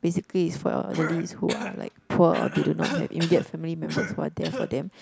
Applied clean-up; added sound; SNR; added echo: none; Cough; 10 dB; none.